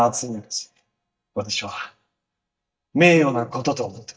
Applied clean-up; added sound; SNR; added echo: neural mask model DeepFilterNet 3.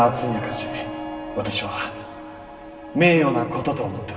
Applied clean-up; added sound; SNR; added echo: none; Wind instrument, woodwind instrument; 17 dB; reverberation time 2.1 s.